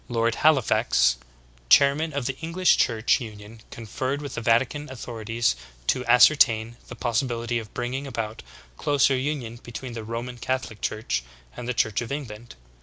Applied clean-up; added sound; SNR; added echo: none; none; none; none.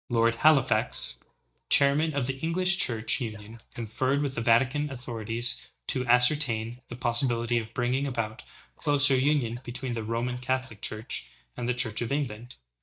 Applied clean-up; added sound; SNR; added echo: neural mask model DeepFilterNet 3.